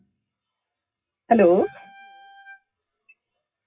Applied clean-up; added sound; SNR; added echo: classical method WPE with log-MMSE.